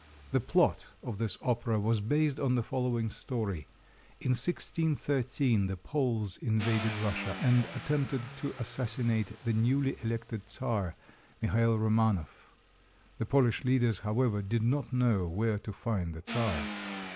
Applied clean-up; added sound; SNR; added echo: none; Car; 15 dB; none.